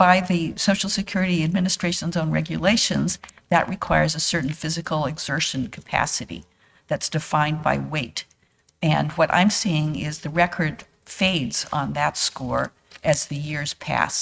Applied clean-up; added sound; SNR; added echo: neural mask model RNNoise.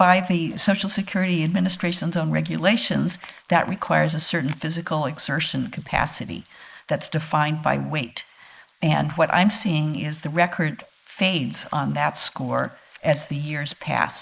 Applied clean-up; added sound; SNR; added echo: neural mask model Resemble Enhance denoiser.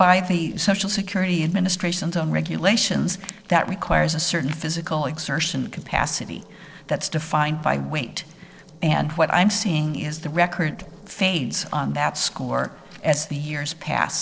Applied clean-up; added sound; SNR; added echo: neural separator model SepFormer DNS4.